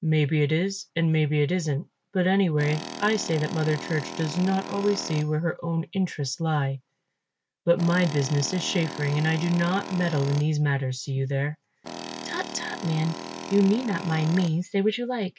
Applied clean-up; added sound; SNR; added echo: none; Tools; 11 dB; none.